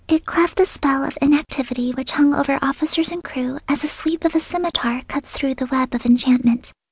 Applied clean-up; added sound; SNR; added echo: none; none; none; none.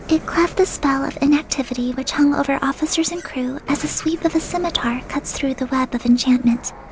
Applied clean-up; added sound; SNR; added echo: none; Sliding door; 17 dB; none.